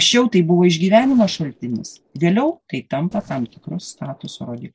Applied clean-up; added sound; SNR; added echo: neural separator model SepFormer DNS4.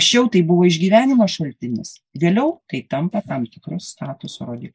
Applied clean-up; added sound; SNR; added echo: neural mask model Resemble Enhance denoiser.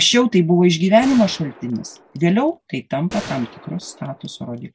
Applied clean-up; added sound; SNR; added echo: none; Gunshot, gunfire; 19 dB; none.